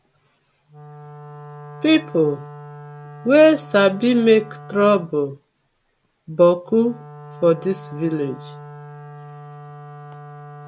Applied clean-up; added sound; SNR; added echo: none; Wind instrument, woodwind instrument; 18 dB; none.